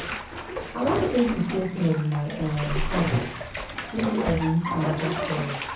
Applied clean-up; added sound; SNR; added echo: none; Bathtub (filling or washing); 3 dB; reverberation time 0.6 s.